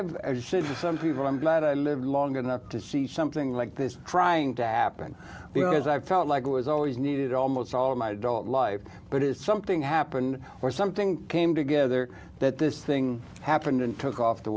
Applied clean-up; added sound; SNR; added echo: none; none; none; none.